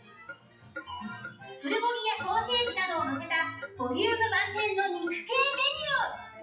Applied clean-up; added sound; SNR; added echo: classical method WPE with log-MMSE.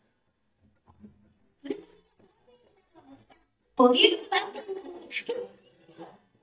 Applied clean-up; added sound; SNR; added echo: neural mask model DeepFilterNet 3.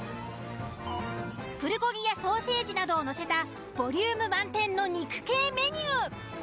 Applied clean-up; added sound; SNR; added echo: none; none; none; none.